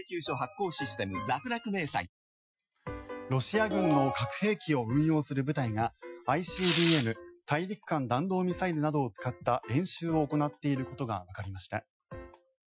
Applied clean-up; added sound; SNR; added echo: classical method Wiener filter.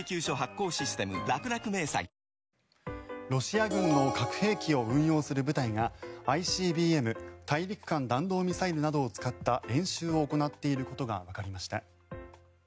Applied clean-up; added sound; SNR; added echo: none; none; none; none.